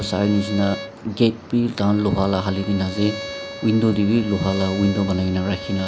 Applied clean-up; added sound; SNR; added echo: none; Bowed string instrument; 14 dB; none.